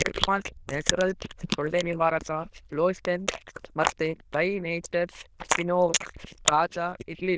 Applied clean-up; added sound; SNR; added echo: neural diffusion model UNIVERSE++.